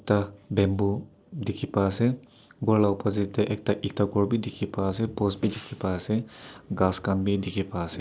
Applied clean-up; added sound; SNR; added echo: neural separator model SepFormer DNS4.